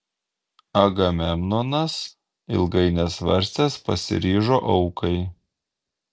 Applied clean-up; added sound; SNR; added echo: none; none; none; none.